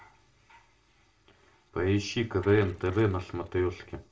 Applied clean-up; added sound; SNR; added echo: neural separator model SepFormer DNS4.